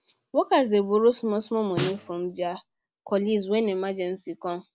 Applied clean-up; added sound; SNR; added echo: none; Snare drum; 8 dB; none.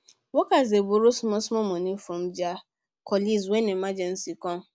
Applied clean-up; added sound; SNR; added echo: none; none; none; none.